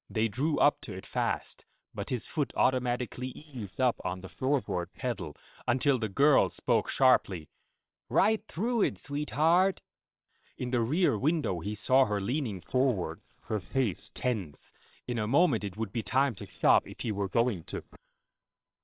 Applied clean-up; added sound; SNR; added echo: neural separator model SepFormer WHAM!.